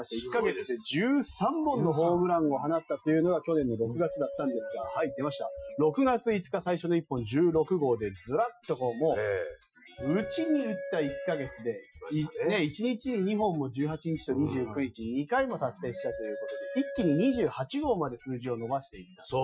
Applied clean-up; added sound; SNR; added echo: classical method Wiener filter.